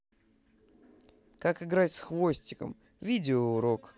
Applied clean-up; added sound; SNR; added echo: none; none; none; none.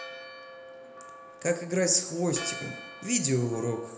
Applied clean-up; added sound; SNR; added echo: none; Church bell; 13 dB; reverberation time 1.4 s.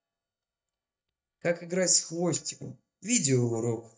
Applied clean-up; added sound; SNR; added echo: neural mask model DeepFilterNet 3.